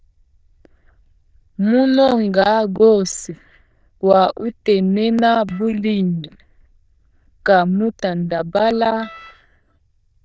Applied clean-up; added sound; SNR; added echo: neural diffusion model UNIVERSE++.